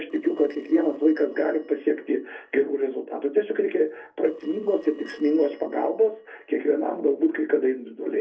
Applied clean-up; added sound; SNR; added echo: neural separator model SepFormer DNS4.